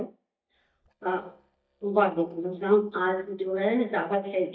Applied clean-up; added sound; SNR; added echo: neural mask model DeepFilterNet 3.